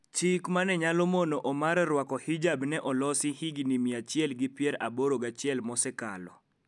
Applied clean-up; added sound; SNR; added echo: none; none; none; none.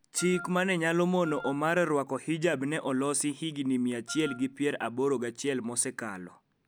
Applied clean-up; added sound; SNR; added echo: none; Wind instrument, woodwind instrument; 16 dB; none.